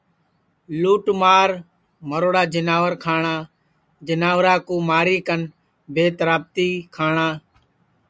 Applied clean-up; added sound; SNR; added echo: none; none; none; none.